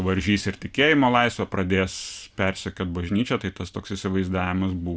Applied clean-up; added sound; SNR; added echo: none; none; none; none.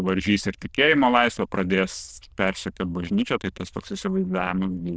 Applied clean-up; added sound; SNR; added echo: neural diffusion model UNIVERSE++.